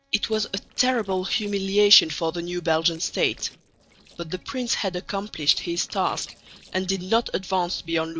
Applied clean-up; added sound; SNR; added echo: neural separator model SepFormer DNS4.